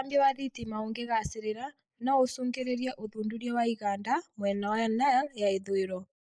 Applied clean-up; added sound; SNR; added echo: neural mask model Resemble Enhance denoiser.